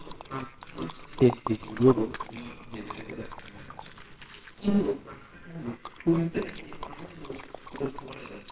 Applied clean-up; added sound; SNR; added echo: neural separator model SepFormer WHAMR!.